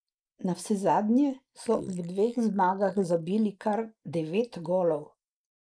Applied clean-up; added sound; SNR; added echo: neural mask model Resemble Enhance denoiser.